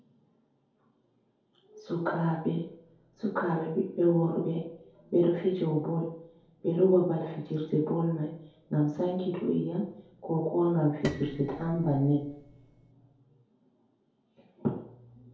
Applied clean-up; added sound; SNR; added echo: none; Piano; 14 dB; reverberation time 2.3 s.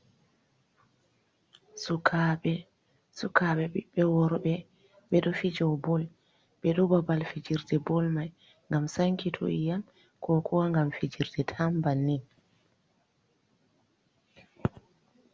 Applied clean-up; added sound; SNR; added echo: none; none; none; none.